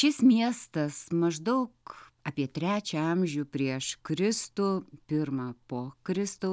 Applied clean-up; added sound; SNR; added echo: none; none; none; none.